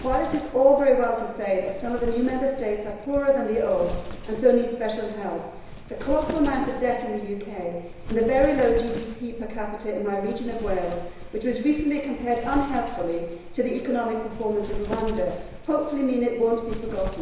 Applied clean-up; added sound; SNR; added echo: none; Wind; 10 dB; reverberation time 1.0 s.